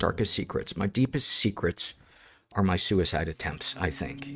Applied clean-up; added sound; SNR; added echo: neural mask model RNNoise.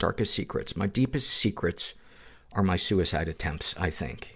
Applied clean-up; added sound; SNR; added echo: none; none; none; none.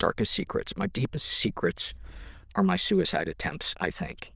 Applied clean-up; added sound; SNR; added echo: neural diffusion model UNIVERSE++.